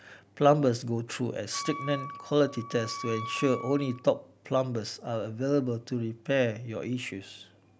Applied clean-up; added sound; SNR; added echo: none; Wind instrument, woodwind instrument; 11 dB; none.